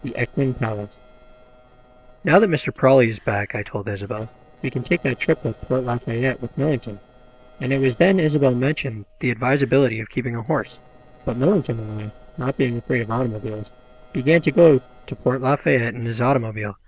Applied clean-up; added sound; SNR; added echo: neural separator model SepFormer DNS4.